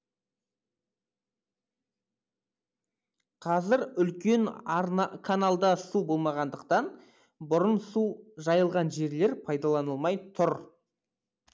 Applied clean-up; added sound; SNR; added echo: none; none; none; none.